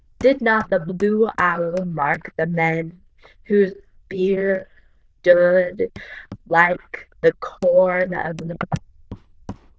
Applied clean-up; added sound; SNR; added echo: neural diffusion model UNIVERSE++.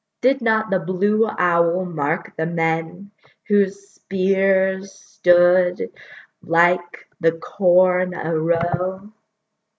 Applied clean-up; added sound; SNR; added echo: none; none; none; none.